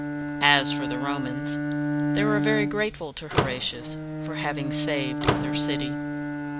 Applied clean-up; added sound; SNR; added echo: none; Slam / Microwave oven + Bowed string instrument; -1 dB; none.